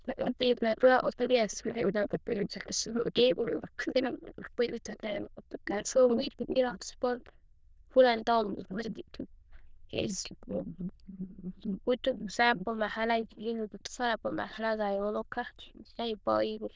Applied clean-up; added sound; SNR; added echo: neural diffusion model UNIVERSE++.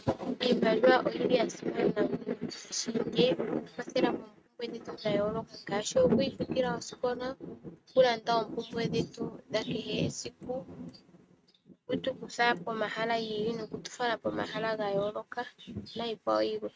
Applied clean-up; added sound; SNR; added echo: neural mask model RNNoise.